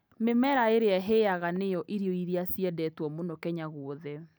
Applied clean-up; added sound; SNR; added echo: none; none; none; none.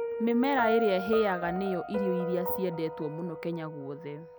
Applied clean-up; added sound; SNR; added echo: none; Piano; 5 dB; none.